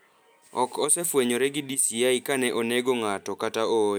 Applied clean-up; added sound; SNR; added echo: none; none; none; none.